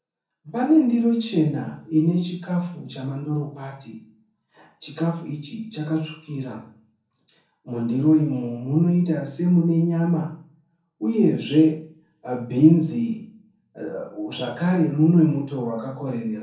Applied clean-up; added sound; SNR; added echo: none; none; none; reverberation time 0.5 s.